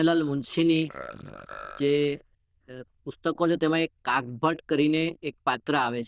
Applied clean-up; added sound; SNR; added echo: neural diffusion model UNIVERSE++.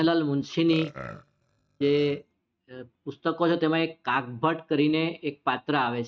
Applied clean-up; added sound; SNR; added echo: neural mask model RNNoise.